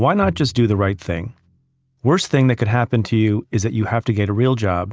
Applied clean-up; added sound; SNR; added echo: neural mask model RNNoise.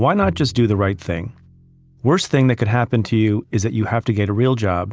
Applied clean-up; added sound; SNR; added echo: none; Bowed string instrument; 19 dB; none.